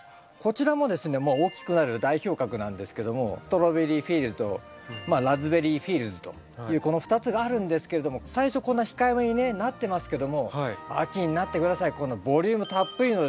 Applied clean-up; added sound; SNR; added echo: none; none; none; none.